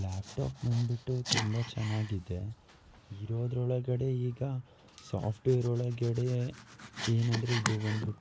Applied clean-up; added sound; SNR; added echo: neural mask model Resemble Enhance denoiser.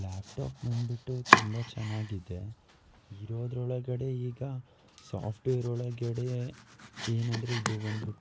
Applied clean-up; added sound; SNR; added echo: none; Domestic sounds, home sounds; 1 dB; none.